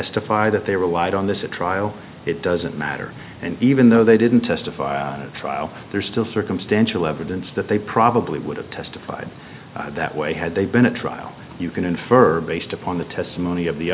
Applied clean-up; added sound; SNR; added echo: none; none; none; none.